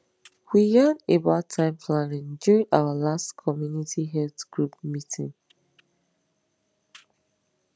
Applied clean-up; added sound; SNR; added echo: none; none; none; none.